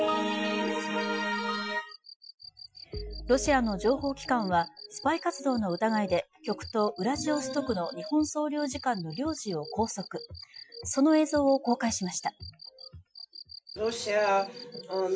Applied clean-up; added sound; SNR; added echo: classical method Wiener filter.